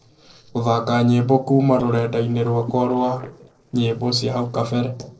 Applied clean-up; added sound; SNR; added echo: neural separator model SepFormer DNS4.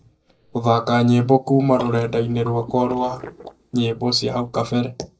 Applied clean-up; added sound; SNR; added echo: neural mask model DeepFilterNet 3.